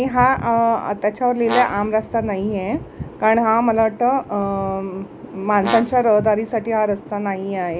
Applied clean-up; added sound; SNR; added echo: none; Brass instrument; 11 dB; none.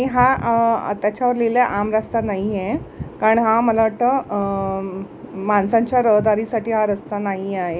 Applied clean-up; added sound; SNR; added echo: none; none; none; none.